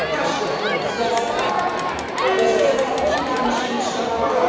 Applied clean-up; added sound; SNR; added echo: none; Crowd; -2 dB; reverberation time 1.9 s.